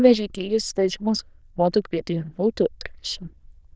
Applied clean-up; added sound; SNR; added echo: neural diffusion model UNIVERSE++.